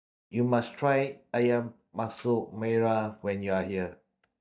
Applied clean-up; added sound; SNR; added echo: neural mask model DeepFilterNet 3.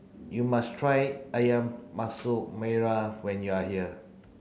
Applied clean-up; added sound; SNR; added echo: none; Tambourine; 14 dB; none.